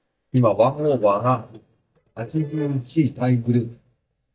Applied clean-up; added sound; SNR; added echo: neural mask model DeepFilterNet 3.